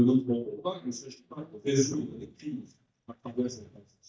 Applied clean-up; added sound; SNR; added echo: neural mask model DeepFilterNet 3.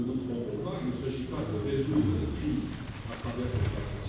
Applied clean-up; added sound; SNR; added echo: none; Motorcycle; 2 dB; reverberation time 1.2 s.